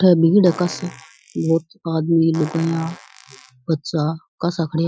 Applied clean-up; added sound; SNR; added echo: classical method Wiener filter.